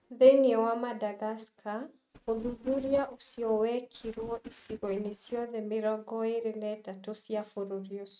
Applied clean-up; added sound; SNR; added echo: neural mask model RNNoise.